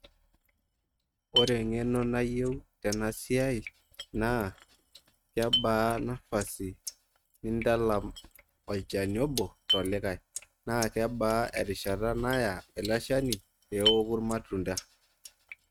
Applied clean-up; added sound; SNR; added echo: neural mask model RNNoise.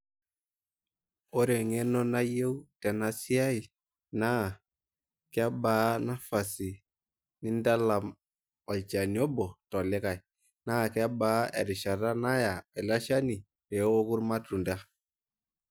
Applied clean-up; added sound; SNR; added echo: none; none; none; none.